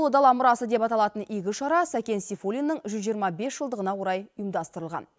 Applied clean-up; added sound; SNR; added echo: neural mask model Resemble Enhance denoiser.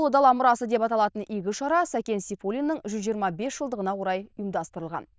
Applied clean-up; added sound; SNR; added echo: neural diffusion model UNIVERSE++.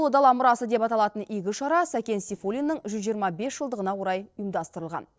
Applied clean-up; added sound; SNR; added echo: neural separator model SepFormer DNS4.